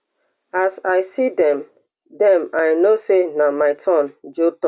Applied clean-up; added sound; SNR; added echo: none; none; none; none.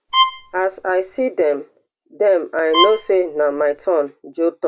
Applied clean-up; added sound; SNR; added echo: none; Bowed string instrument; 3 dB; none.